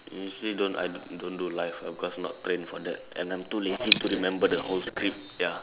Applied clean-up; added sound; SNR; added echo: none; Coin (dropping); -2 dB; none.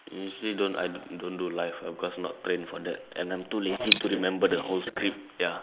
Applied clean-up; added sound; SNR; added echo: neural mask model Resemble Enhance denoiser.